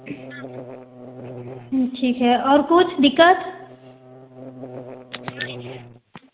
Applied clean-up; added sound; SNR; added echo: none; Buzz; 17 dB; none.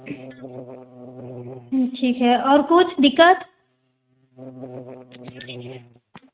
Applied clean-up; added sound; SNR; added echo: neural mask model RNNoise.